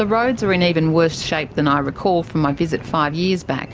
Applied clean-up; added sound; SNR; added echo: none; none; none; none.